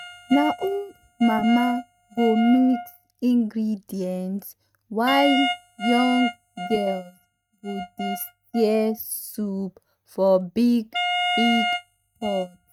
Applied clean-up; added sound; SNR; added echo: neural mask model RNNoise.